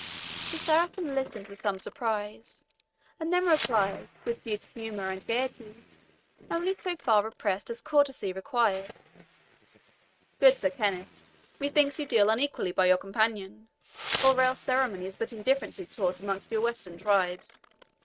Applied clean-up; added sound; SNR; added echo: neural mask model RNNoise.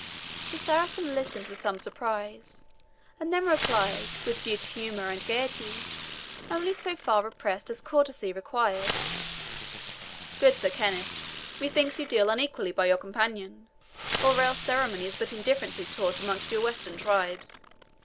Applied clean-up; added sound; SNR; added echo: none; Fireworks; 10 dB; none.